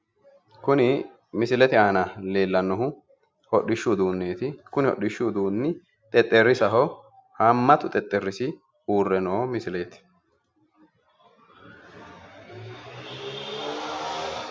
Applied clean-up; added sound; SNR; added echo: none; none; none; none.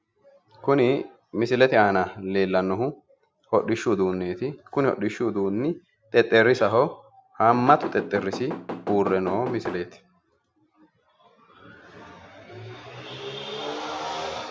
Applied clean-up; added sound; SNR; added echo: none; Knock / Wood; 9 dB; none.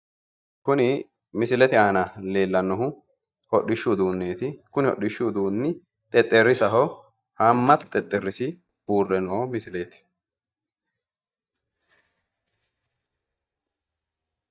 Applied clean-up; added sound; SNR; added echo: neural mask model DeepFilterNet 3.